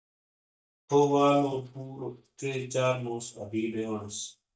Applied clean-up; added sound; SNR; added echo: neural mask model DeepFilterNet 3.